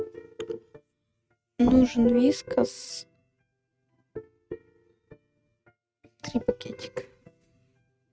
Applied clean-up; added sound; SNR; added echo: neural mask model RNNoise.